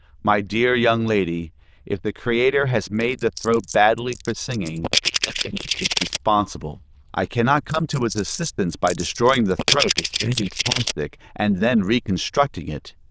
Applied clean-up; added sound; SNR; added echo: neural diffusion model UNIVERSE++.